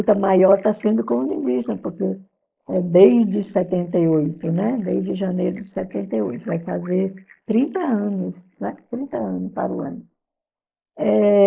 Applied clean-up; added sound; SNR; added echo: neural mask model Resemble Enhance denoiser.